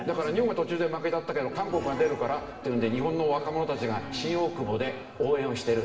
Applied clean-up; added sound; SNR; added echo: none; none; none; reverberation time 1.1 s.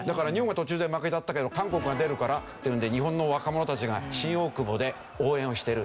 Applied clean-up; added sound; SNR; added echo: none; none; none; none.